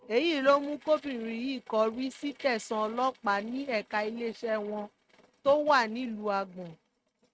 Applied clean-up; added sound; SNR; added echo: neural mask model RNNoise.